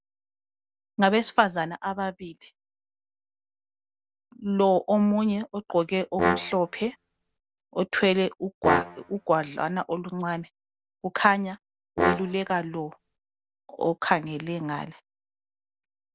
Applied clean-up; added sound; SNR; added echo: none; Brass instrument; 2 dB; none.